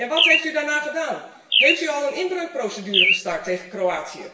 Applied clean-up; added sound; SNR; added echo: none; Bird; -2 dB; reverberation time 0.9 s.